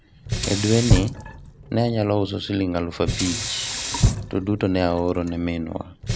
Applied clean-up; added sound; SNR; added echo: none; Sink (filling or washing); 3 dB; none.